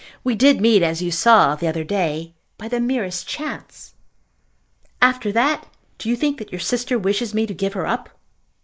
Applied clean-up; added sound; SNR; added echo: neural mask model Resemble Enhance denoiser.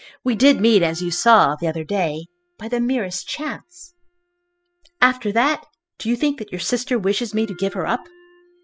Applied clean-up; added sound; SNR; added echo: classical method spectral subtraction.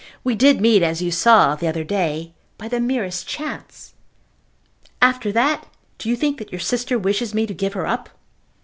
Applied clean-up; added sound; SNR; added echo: none; none; none; none.